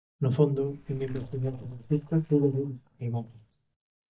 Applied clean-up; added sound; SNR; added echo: neural mask model DeepFilterNet 3.